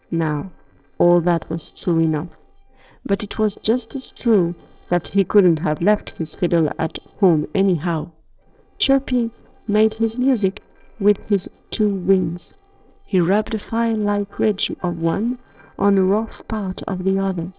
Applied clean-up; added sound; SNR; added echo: neural separator model SepFormer DNS4.